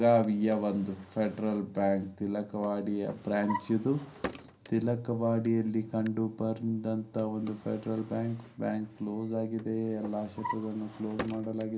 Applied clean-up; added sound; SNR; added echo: none; Drawer open or close; 15 dB; reverberation time 0.3 s.